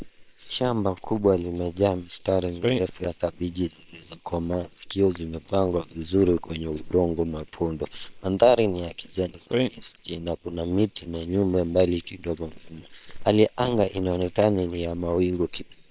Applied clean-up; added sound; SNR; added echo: neural separator model SepFormer WHAM!.